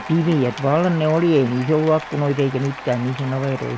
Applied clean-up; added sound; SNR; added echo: none; Applause / Cheering; 15 dB; none.